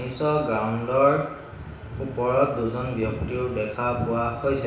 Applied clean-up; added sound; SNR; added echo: none; none; none; reverberation time 0.8 s.